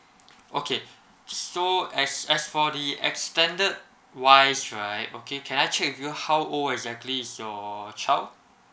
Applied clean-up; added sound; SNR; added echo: none; none; none; none.